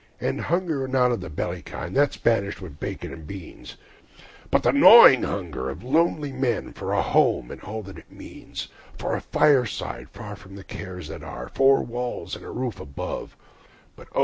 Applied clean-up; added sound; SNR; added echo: none; none; none; none.